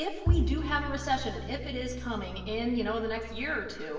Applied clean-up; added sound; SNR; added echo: none; Bowed string instrument; 1 dB; reverberation time 1.2 s.